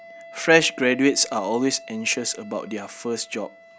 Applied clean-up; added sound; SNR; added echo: none; Wind instrument, woodwind instrument; 20 dB; none.